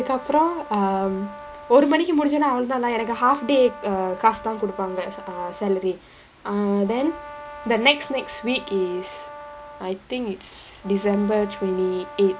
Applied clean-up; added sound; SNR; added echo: none; Brass instrument; 17 dB; none.